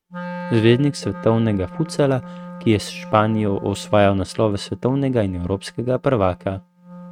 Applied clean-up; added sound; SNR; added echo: neural mask model RNNoise.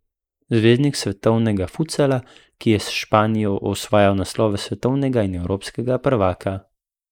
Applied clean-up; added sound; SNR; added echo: neural mask model Resemble Enhance denoiser.